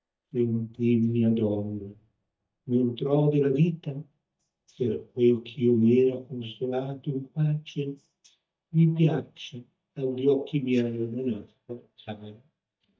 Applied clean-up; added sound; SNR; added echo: neural mask model DeepFilterNet 3.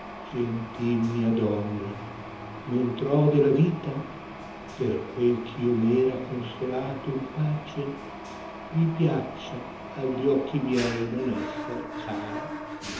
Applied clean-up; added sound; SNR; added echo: none; Mechanisms; 11 dB; reverberation time 1.2 s.